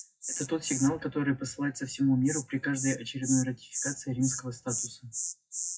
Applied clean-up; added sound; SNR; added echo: classical method WPE with log-MMSE.